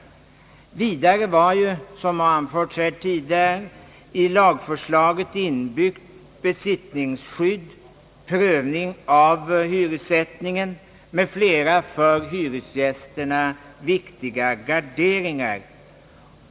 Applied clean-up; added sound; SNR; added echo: none; none; none; none.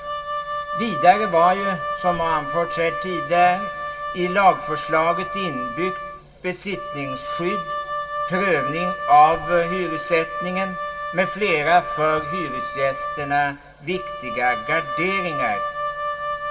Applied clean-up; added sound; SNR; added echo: none; Wind instrument, woodwind instrument; 5 dB; reverberation time 0.2 s.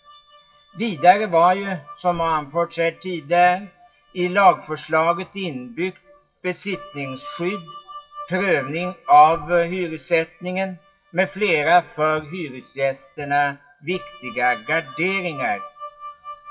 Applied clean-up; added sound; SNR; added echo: classical method WPE with log-MMSE.